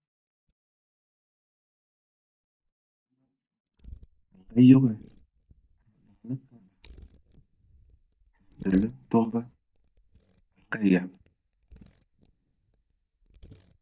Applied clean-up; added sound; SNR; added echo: neural mask model DeepFilterNet 3.